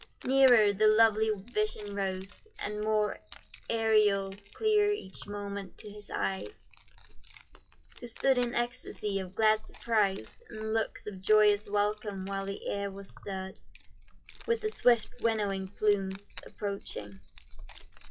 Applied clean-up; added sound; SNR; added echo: classical method WPE with log-MMSE.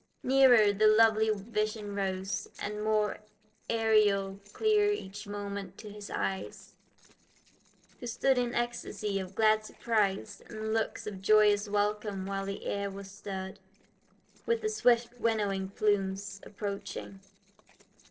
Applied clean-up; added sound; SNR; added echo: neural separator model SepFormer DNS4.